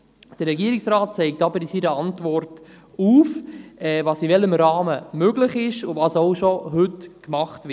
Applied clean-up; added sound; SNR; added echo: none; none; none; none.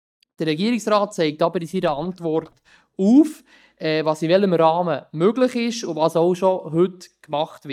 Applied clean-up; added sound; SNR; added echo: neural mask model DeepFilterNet 3.